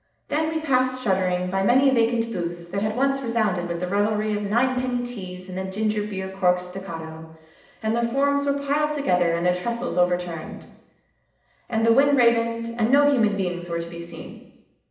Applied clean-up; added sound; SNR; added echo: none; none; none; reverberation time 0.8 s.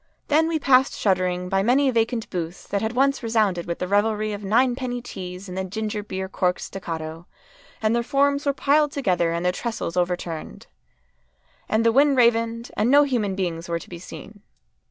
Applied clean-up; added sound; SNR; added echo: none; none; none; none.